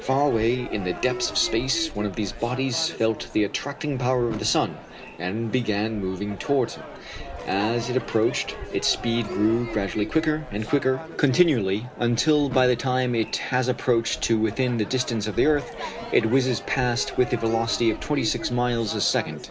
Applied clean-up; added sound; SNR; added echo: none; Crowd / Fireworks; 12 dB; none.